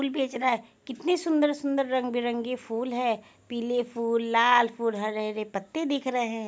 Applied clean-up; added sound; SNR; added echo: none; none; none; none.